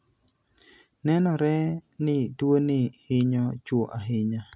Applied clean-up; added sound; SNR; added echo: none; none; none; none.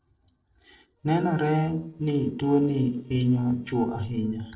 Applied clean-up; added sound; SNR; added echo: neural separator model SepFormer DNS4.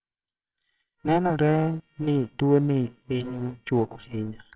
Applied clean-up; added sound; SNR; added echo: neural separator model SepFormer WHAMR!.